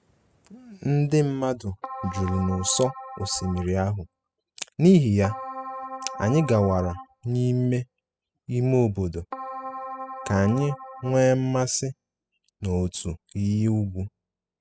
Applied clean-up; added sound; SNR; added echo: classical method spectral subtraction.